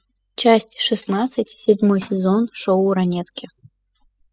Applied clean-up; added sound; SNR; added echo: classical method spectral subtraction.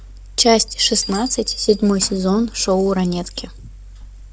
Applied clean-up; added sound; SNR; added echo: none; Mechanical fan + Bell; 16 dB; none.